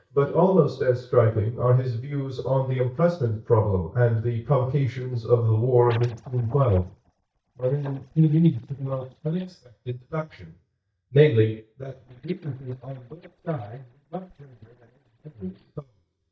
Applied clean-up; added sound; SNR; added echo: neural mask model DeepFilterNet 3.